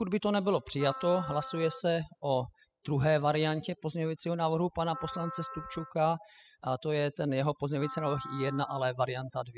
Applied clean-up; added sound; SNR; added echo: classical method spectral subtraction.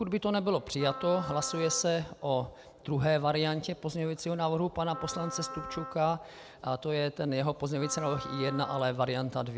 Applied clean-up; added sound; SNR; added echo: none; Wind instrument, woodwind instrument; 12 dB; none.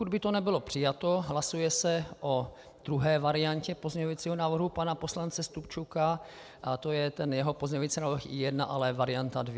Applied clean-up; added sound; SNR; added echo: none; none; none; none.